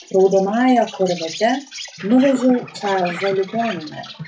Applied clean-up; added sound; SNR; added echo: classical method WPE with log-MMSE.